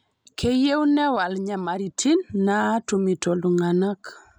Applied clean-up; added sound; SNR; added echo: none; none; none; none.